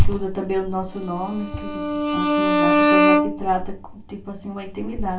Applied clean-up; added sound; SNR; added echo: none; Bowed string instrument; -3 dB; reverberation time 0.3 s.